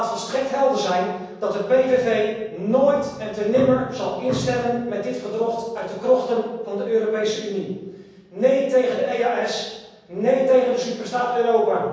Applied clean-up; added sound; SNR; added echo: none; none; none; reverberation time 1.1 s.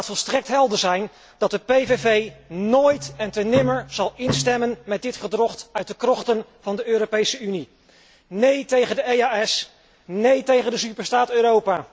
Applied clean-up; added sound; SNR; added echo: none; none; none; none.